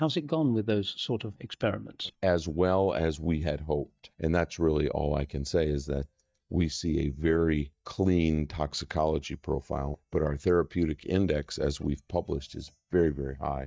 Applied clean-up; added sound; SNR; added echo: neural mask model DeepFilterNet 3.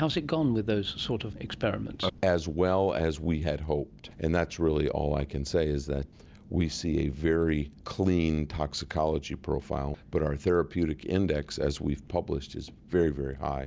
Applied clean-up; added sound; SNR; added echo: none; none; none; none.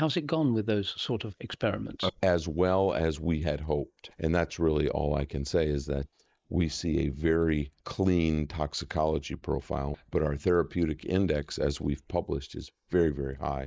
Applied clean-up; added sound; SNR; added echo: neural mask model Resemble Enhance denoiser.